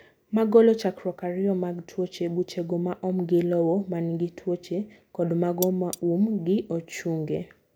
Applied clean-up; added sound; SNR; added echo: none; Cutlery, silverware; 13 dB; none.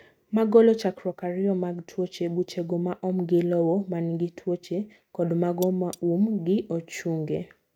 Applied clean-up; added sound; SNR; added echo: neural mask model RNNoise.